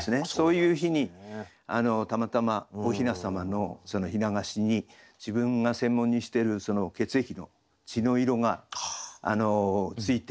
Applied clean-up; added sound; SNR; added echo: none; none; none; none.